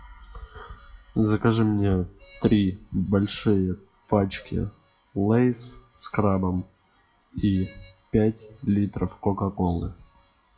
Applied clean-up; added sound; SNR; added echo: classical method WPE with log-MMSE.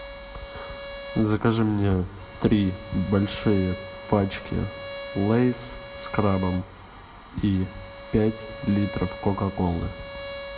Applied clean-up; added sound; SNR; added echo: none; Bowed string instrument; 13 dB; reverberation time 0.3 s.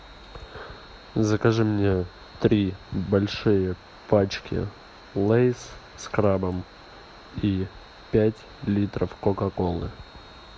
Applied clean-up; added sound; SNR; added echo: none; none; none; none.